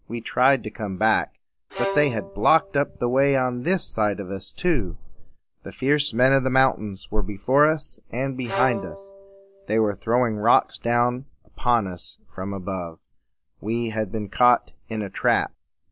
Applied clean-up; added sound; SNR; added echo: none; Bowed string instrument; 11 dB; none.